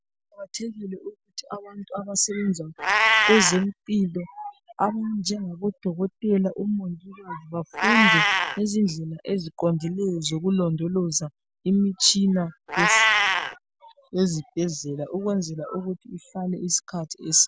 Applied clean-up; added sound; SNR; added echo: none; Meow; 3 dB; none.